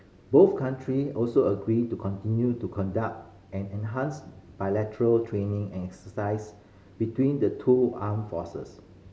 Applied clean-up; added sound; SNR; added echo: none; none; none; none.